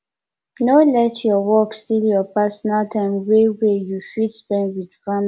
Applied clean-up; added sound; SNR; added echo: none; none; none; none.